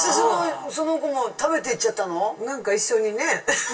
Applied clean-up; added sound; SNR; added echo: none; none; none; reverberation time 0.1 s.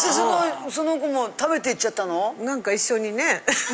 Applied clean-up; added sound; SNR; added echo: none; none; none; none.